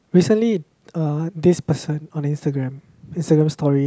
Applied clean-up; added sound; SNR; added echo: none; none; none; none.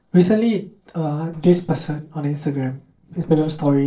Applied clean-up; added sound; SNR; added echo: neural separator model SepFormer DNS4.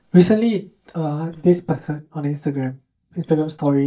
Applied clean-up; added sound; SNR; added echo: neural mask model DeepFilterNet 3.